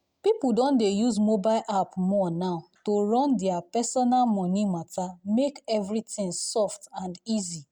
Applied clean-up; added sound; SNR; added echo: none; none; none; none.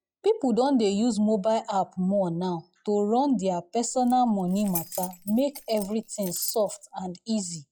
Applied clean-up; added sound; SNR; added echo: classical method log-MMSE.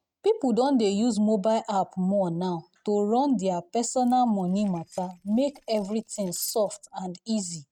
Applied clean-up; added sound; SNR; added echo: neural mask model RNNoise.